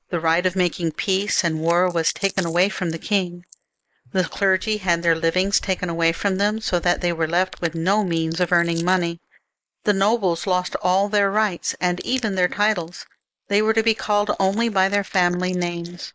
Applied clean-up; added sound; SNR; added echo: neural mask model Resemble Enhance denoiser.